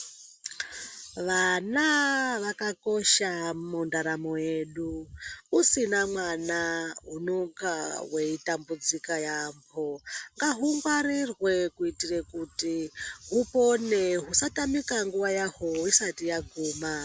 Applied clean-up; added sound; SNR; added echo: none; none; none; none.